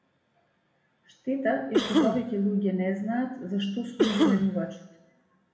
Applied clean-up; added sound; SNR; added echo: none; Cough; -1 dB; reverberation time 0.9 s.